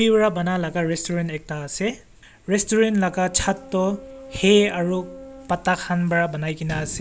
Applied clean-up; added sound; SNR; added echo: none; Boat, Water vehicle; 20 dB; none.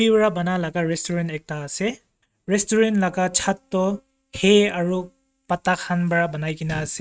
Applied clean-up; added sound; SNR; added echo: neural mask model RNNoise.